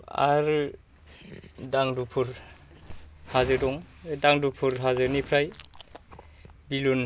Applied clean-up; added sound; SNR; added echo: none; Dog; 19 dB; none.